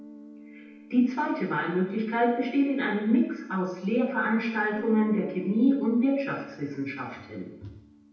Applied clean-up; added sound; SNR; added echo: none; Guitar; 19 dB; reverberation time 0.8 s.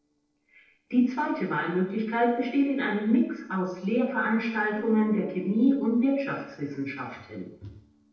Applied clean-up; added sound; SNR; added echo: neural separator model SepFormer DNS4.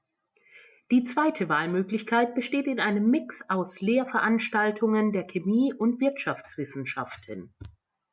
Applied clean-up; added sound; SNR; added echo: none; none; none; none.